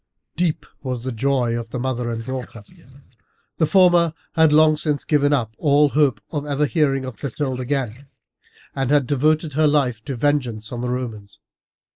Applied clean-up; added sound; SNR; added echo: neural mask model Resemble Enhance denoiser.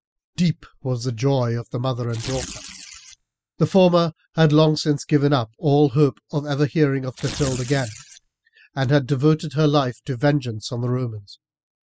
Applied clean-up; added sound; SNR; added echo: classical method spectral subtraction.